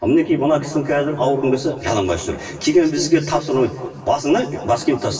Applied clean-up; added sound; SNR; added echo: none; none; none; reverberation time 2.4 s.